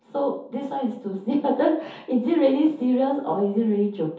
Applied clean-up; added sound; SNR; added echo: none; none; none; reverberation time 0.5 s.